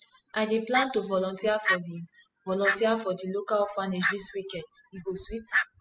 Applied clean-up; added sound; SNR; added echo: classical method spectral subtraction.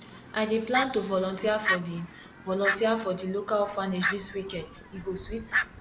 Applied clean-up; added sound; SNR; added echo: none; Fowl; 6 dB; none.